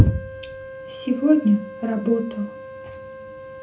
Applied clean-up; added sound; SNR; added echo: none; Wind instrument, woodwind instrument; 14 dB; reverberation time 0.3 s.